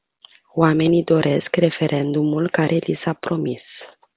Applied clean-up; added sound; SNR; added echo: none; none; none; none.